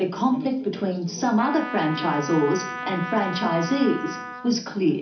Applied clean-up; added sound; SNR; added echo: none; Trumpet; 10 dB; reverberation time 0.4 s.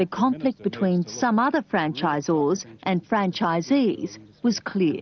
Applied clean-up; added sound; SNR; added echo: none; none; none; none.